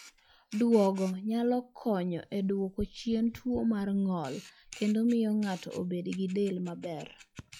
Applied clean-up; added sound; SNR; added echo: classical method log-MMSE.